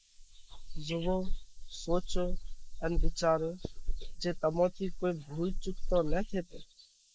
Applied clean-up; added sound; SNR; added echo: neural mask model Resemble Enhance denoiser.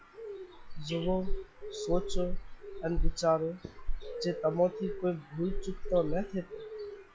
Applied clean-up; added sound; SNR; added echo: classical method log-MMSE.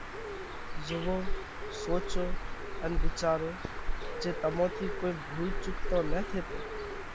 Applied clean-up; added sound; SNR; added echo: none; Bird; -3 dB; none.